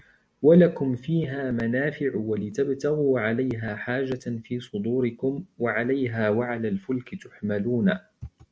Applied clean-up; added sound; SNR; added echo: none; none; none; none.